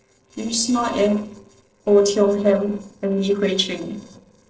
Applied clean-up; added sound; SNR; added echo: neural separator model SepFormer DNS4.